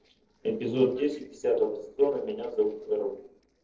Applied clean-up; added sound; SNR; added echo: neural separator model SepFormer DNS4.